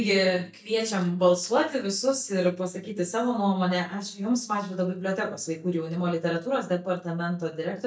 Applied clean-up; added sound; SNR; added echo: neural mask model DeepFilterNet 3.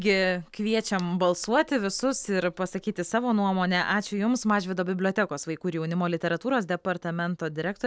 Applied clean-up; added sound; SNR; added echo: none; none; none; none.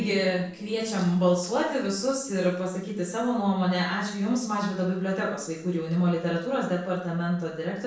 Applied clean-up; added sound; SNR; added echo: neural separator model SepFormer DNS4.